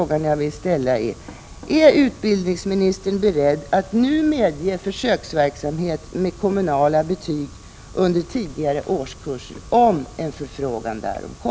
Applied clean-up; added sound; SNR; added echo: none; none; none; none.